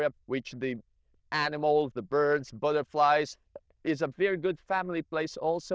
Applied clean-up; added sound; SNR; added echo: neural diffusion model UNIVERSE++.